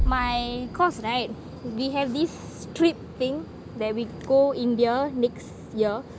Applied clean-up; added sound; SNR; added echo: none; Bass drum; 10 dB; none.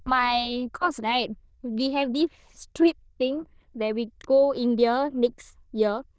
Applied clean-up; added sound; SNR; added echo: neural diffusion model UNIVERSE++.